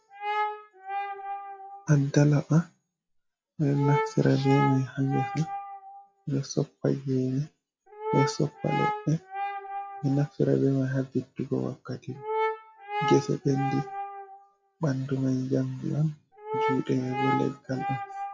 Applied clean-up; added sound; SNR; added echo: classical method log-MMSE.